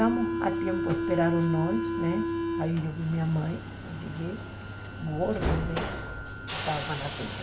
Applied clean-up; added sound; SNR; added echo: none; Subway, metro, underground; 1 dB; reverberation time 3.0 s.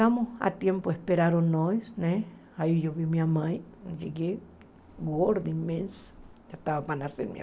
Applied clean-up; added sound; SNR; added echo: none; none; none; none.